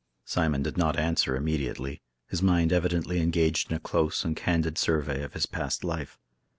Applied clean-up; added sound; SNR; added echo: none; none; none; none.